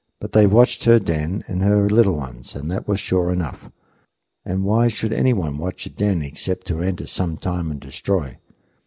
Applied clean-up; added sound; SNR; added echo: none; none; none; none.